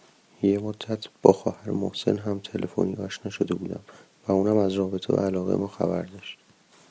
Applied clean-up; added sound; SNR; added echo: none; none; none; none.